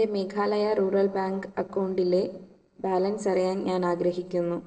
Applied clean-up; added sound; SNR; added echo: neural separator model SepFormer DNS4.